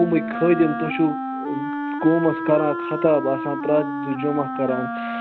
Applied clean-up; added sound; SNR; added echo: none; Wind instrument, woodwind instrument; 5 dB; none.